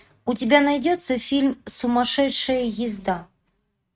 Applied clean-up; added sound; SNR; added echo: neural mask model RNNoise.